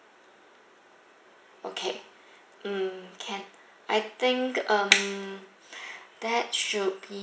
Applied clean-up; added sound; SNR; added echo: none; none; none; none.